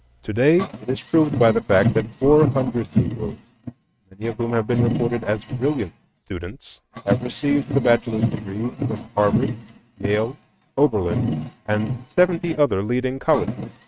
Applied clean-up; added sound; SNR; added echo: neural mask model RNNoise.